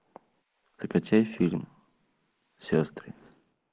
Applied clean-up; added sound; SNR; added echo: neural mask model Resemble Enhance denoiser.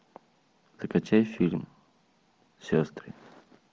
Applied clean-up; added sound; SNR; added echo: none; none; none; none.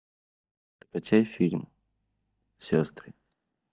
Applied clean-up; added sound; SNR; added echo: neural mask model DeepFilterNet 3.